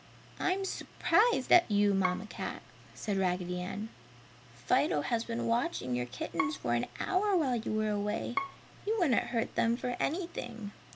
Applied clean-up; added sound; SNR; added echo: none; Bowed string instrument; 11 dB; none.